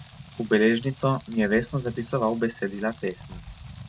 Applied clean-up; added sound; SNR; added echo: none; Rain; 17 dB; none.